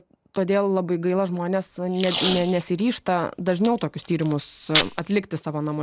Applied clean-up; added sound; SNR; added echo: none; Packing tape, duct tape; 7 dB; none.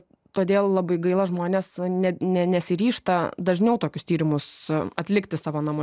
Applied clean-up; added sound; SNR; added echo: none; none; none; none.